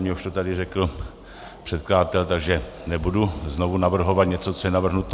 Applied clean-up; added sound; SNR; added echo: none; none; none; none.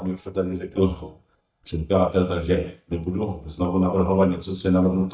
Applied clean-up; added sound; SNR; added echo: neural mask model DeepFilterNet 3.